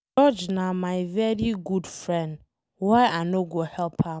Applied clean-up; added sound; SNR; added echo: none; none; none; none.